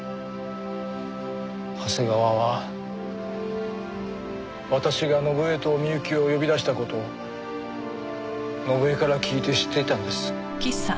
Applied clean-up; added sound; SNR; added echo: none; none; none; none.